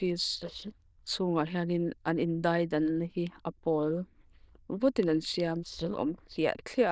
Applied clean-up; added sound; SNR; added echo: neural diffusion model UNIVERSE++.